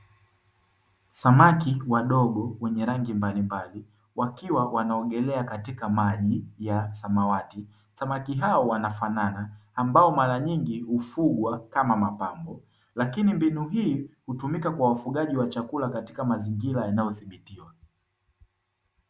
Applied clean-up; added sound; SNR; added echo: none; none; none; none.